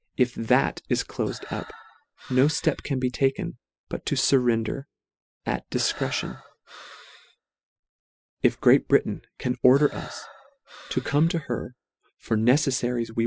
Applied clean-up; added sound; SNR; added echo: classical method spectral subtraction.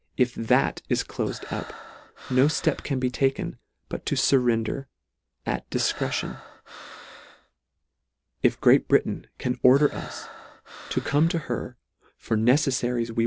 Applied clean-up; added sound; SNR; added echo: none; Breathing; 16 dB; none.